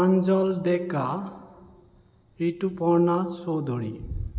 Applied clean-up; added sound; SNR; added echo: none; none; none; none.